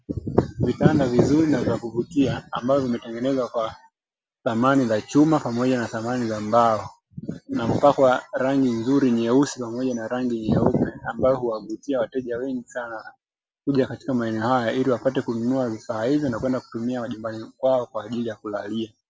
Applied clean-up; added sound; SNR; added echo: none; none; none; none.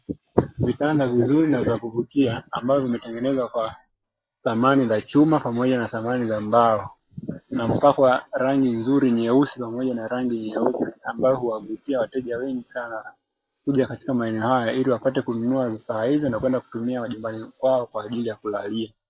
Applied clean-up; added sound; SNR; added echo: neural mask model Resemble Enhance denoiser.